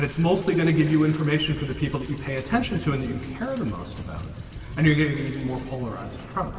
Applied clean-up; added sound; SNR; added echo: none; Rain; 13 dB; reverberation time 2.6 s.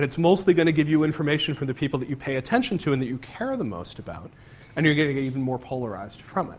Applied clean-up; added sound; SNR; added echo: none; none; none; none.